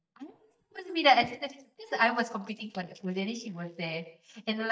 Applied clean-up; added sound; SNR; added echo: neural mask model DeepFilterNet 3.